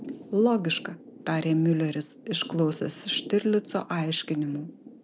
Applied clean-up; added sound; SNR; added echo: none; Thunder / Rain; 17 dB; none.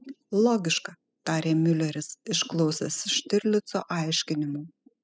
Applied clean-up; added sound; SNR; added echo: classical method spectral subtraction.